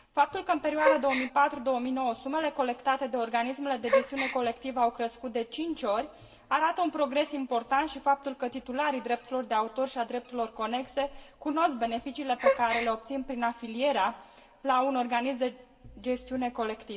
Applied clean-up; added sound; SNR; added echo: none; Gasp; 4 dB; reverberation time 1.0 s.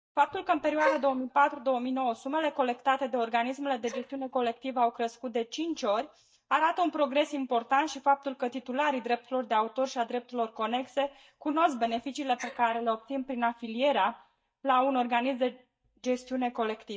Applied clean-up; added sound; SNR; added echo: neural mask model DeepFilterNet 3.